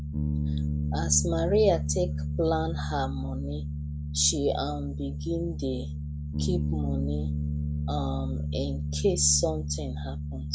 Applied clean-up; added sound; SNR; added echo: none; Bass guitar; 0 dB; none.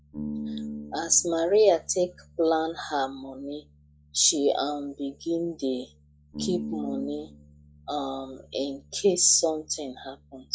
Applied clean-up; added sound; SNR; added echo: classical method log-MMSE.